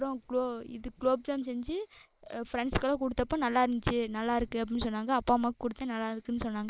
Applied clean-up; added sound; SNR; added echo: neural mask model Resemble Enhance denoiser.